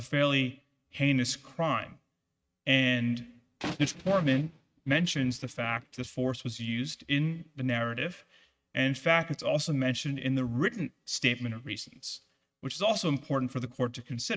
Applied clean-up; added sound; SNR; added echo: neural mask model RNNoise.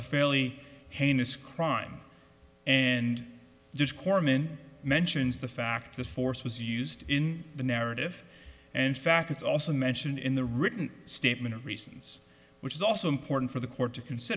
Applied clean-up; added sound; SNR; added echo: none; none; none; none.